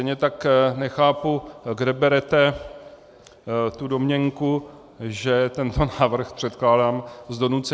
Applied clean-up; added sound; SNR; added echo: none; none; none; none.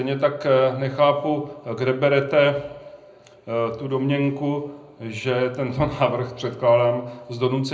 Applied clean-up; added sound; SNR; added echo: none; none; none; reverberation time 0.5 s.